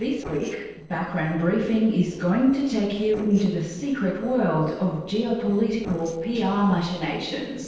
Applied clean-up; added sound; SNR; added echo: neural separator model SepFormer DNS4.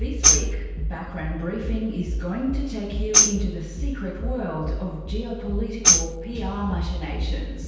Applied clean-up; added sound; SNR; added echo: none; Tambourine; -3 dB; reverberation time 1.2 s.